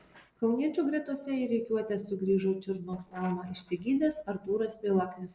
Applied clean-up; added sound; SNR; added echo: neural separator model SepFormer DNS4.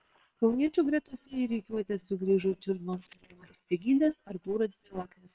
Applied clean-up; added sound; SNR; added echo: neural separator model SepFormer WHAM!.